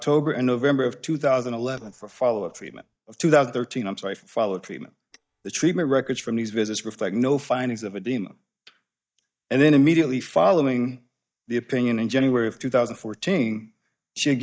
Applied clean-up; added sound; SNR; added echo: neural mask model DeepFilterNet 3.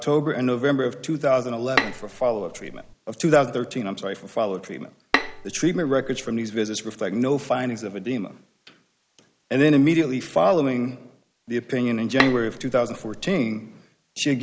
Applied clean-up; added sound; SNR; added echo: none; Bowed string instrument; 5 dB; none.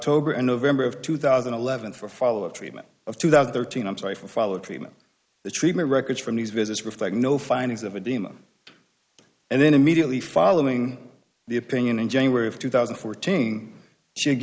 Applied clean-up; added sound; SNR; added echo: none; none; none; none.